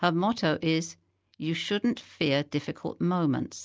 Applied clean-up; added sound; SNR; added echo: none; none; none; none.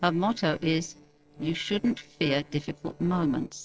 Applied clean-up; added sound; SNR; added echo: neural separator model SepFormer DNS4.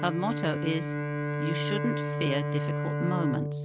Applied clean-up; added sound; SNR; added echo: none; Bowed string instrument; -1 dB; none.